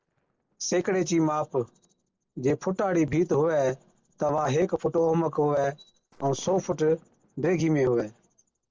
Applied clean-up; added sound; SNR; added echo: neural separator model SepFormer DNS4.